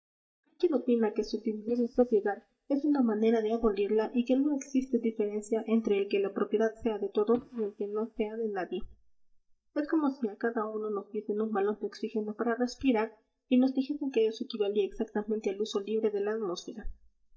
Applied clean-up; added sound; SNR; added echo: neural mask model DeepFilterNet 3.